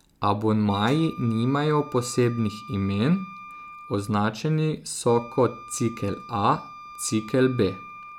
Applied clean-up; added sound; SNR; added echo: none; Wind instrument, woodwind instrument; 18 dB; none.